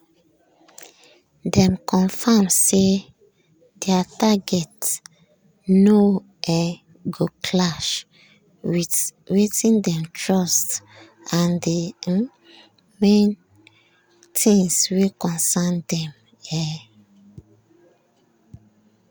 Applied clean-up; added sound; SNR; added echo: none; none; none; none.